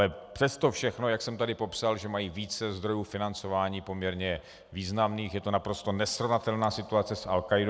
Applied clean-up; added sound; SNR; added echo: none; none; none; none.